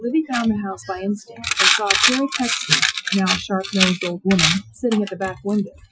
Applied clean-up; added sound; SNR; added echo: classical method Wiener filter.